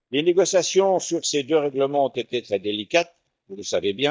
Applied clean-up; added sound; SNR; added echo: neural mask model DeepFilterNet 3.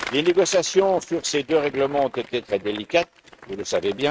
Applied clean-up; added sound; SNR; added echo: neural mask model RNNoise.